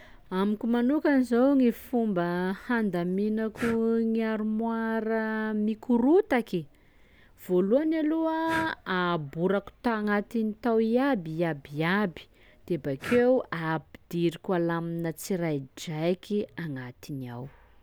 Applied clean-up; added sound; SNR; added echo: none; Breathing; 19 dB; none.